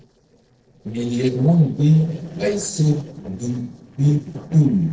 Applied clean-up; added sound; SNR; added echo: neural separator model SepFormer DNS4.